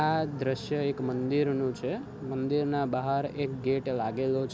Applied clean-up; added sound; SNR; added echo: none; none; none; none.